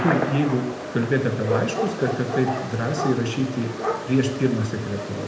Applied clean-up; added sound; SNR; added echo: none; Gunshot, gunfire; 5 dB; reverberation time 0.8 s.